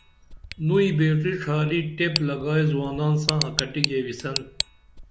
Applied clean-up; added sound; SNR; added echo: none; Tick; 9 dB; none.